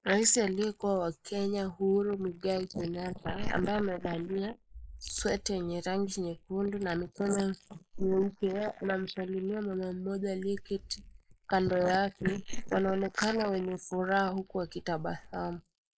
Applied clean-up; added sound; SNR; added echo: neural mask model Resemble Enhance denoiser.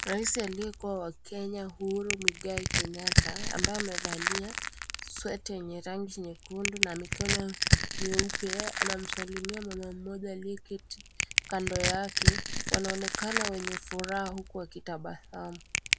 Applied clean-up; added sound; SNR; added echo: none; Crushing; -4 dB; none.